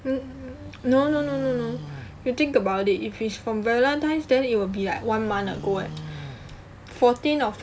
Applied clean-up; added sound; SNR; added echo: none; Livestock, farm animals, working animals; 16 dB; none.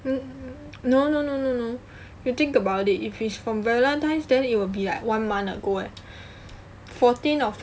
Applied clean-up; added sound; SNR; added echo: none; none; none; none.